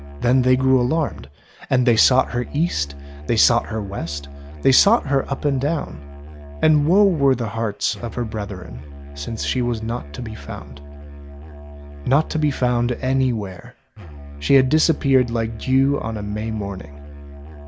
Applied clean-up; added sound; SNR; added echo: none; Musical instrument; 13 dB; none.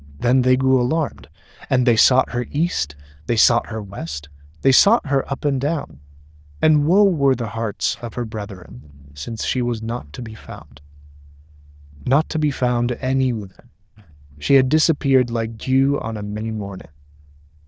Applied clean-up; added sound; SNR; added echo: neural diffusion model UNIVERSE++.